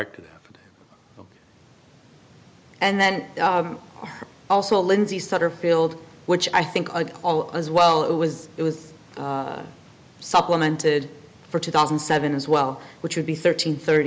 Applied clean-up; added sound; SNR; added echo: none; none; none; none.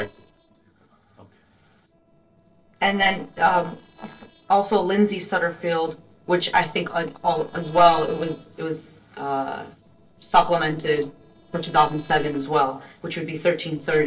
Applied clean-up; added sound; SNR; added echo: neural separator model SepFormer DNS4.